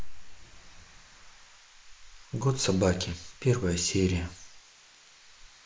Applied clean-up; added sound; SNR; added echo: neural mask model Resemble Enhance denoiser.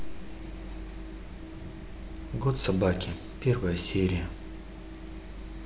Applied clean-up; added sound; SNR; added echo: none; Subway, metro, underground; 18 dB; none.